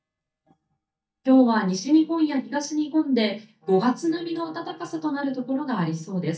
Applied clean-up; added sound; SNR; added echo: neural mask model DeepFilterNet 3.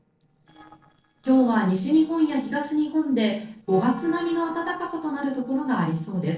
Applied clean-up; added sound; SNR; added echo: neural separator model SepFormer DNS4.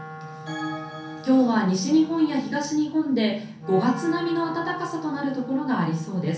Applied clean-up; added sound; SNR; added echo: none; Wind instrument, woodwind instrument; 16 dB; reverberation time 0.6 s.